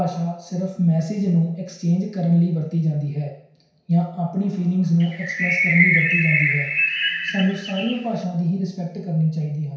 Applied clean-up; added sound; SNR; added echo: none; Bird; 0 dB; reverberation time 0.6 s.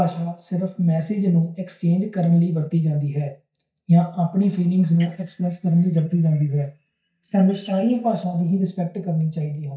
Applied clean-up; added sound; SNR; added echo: neural mask model DeepFilterNet 3.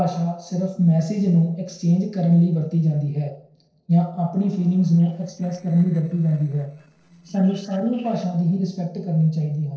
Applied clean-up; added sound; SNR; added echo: neural separator model SepFormer DNS4.